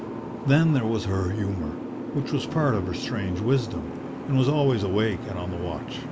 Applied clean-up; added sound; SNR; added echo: none; Boat, Water vehicle; 7 dB; none.